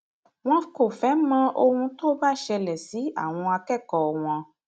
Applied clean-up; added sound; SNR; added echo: none; none; none; none.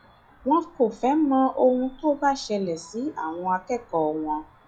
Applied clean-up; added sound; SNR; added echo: classical method log-MMSE.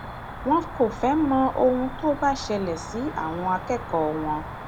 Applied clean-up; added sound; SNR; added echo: none; Cricket; 11 dB; none.